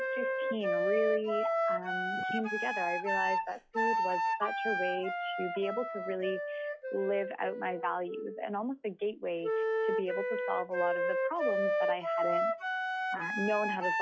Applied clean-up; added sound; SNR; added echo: classical method log-MMSE.